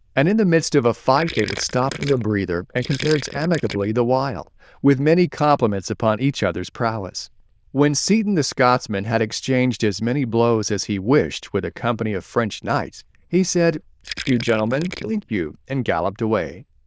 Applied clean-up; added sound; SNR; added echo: neural diffusion model UNIVERSE++.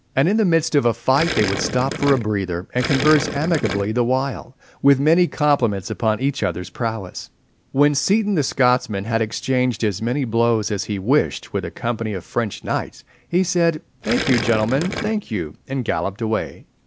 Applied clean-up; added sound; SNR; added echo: none; Gurgling; 5 dB; none.